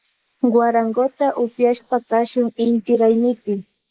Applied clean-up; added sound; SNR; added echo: neural mask model Resemble Enhance denoiser.